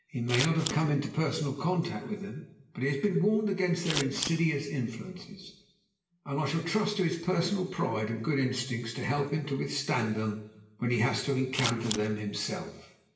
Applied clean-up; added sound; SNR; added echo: none; Scissors; 5 dB; reverberation time 0.8 s.